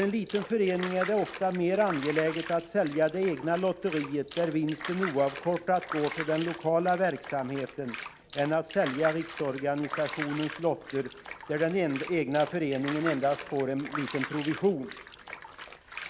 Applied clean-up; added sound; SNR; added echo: none; Bathtub (filling or washing); 12 dB; none.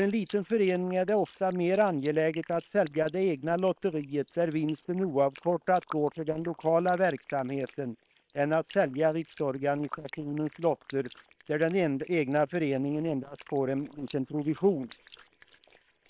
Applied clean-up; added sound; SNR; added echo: neural separator model SepFormer WHAM!.